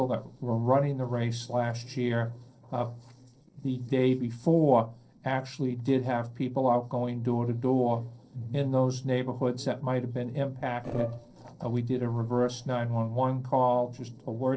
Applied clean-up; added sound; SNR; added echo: neural separator model SepFormer DNS4.